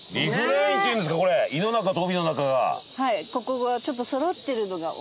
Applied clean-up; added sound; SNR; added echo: none; none; none; none.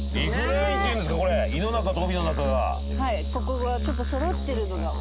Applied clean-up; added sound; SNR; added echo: none; Musical instrument; 0 dB; none.